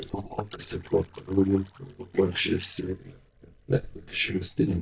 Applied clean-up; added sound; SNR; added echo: neural mask model DeepFilterNet 3.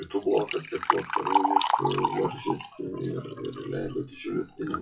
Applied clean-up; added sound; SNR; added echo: classical method WPE with log-MMSE.